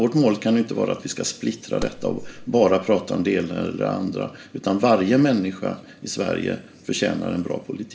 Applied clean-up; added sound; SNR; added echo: none; Clapping; 13 dB; reverberation time 1.1 s.